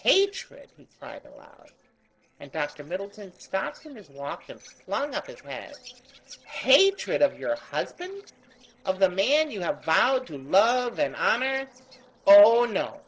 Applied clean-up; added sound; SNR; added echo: neural separator model SepFormer DNS4.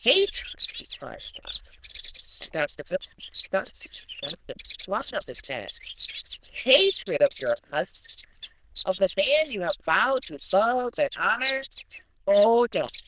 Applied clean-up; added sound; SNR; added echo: neural diffusion model UNIVERSE++.